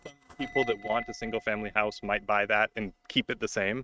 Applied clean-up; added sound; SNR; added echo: neural mask model RNNoise.